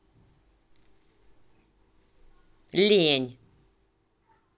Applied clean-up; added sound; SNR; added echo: none; none; none; none.